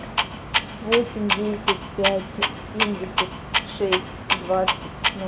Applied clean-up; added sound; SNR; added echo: none; Clock; -1 dB; none.